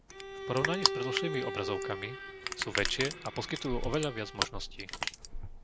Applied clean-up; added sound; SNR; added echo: none; Crushing + Bowed string instrument; 0 dB; none.